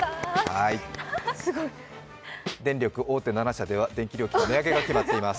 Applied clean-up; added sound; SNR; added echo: none; Snare drum; 9 dB; none.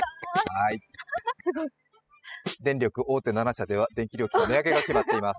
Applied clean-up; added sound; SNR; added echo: classical method spectral subtraction.